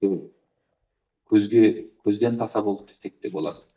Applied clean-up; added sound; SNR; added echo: neural mask model DeepFilterNet 3.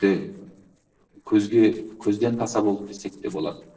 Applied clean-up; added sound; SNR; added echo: neural separator model SepFormer DNS4.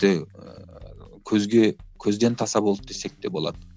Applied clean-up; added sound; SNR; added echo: none; none; none; none.